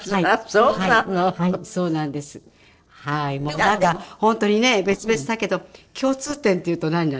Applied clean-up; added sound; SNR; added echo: neural separator model SepFormer DNS4.